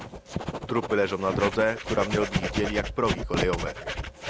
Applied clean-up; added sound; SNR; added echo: none; Writing; 3 dB; none.